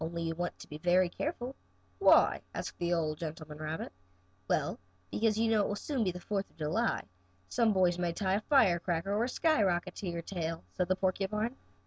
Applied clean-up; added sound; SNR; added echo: none; none; none; none.